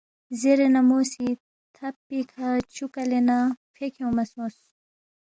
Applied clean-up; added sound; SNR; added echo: none; none; none; none.